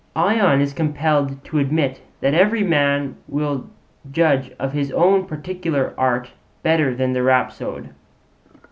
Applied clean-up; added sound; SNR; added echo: none; none; none; none.